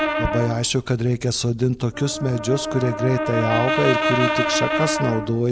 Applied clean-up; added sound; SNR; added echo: none; Brass instrument; 3 dB; none.